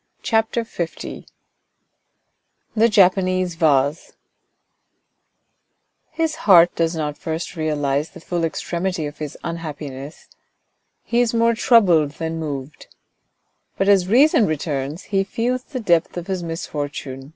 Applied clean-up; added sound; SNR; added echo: none; none; none; none.